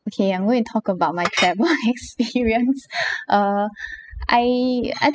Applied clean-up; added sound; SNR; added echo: classical method spectral subtraction.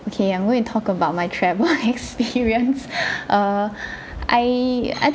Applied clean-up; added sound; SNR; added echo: none; none; none; none.